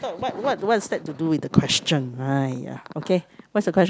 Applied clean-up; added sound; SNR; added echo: none; none; none; none.